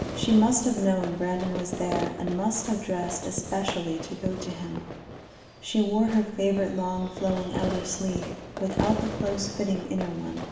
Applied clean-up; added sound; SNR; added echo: none; Fireworks; 7 dB; reverberation time 1.0 s.